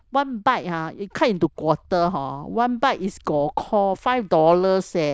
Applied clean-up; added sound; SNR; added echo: neural diffusion model UNIVERSE++.